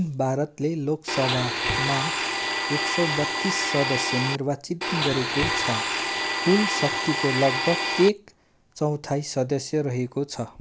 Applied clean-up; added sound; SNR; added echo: none; Domestic sounds, home sounds; 0 dB; none.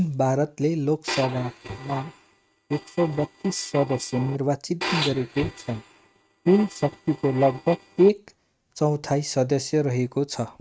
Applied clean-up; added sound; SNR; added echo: neural mask model RNNoise.